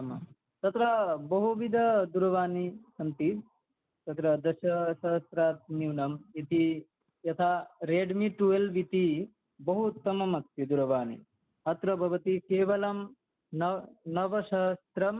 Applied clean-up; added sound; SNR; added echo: none; none; none; none.